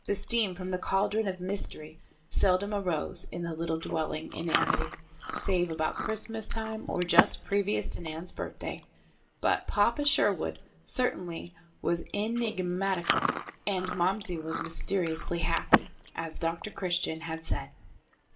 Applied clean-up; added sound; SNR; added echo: none; Chewing, mastication; 6 dB; reverberation time 0.3 s.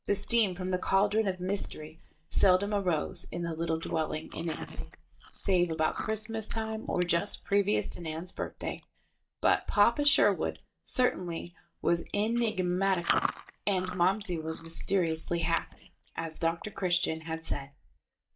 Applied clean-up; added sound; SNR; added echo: neural mask model DeepFilterNet 3.